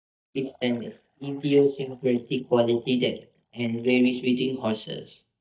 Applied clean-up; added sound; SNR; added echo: neural mask model DeepFilterNet 3.